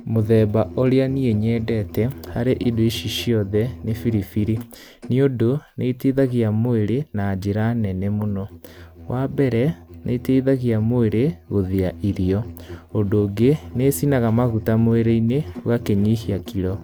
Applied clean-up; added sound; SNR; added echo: none; Musical instrument; 17 dB; none.